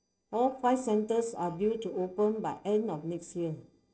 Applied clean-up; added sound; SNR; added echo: neural separator model SepFormer DNS4.